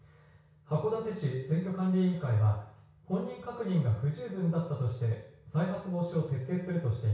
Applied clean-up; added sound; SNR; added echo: none; none; none; reverberation time 0.6 s.